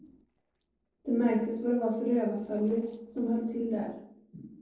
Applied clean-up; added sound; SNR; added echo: neural separator model SepFormer DNS4.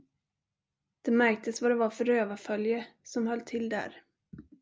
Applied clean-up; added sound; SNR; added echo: none; none; none; none.